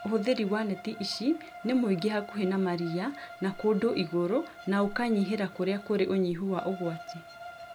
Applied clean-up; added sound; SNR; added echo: none; Bowed string instrument; 16 dB; none.